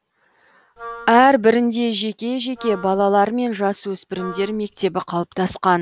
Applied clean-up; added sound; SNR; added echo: none; Wind instrument, woodwind instrument; 18 dB; none.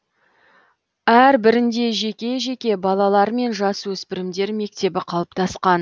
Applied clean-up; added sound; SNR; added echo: none; none; none; none.